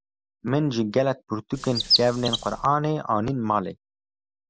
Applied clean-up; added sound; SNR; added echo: none; Chirp, tweet; 1 dB; none.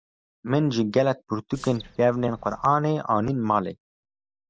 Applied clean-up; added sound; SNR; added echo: neural mask model DeepFilterNet 3.